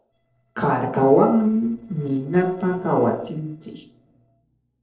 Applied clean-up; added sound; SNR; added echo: neural separator model SepFormer DNS4.